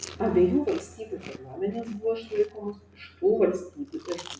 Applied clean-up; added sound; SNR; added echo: none; Chewing, mastication; 19 dB; none.